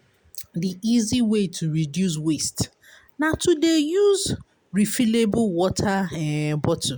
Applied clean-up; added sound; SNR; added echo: none; none; none; none.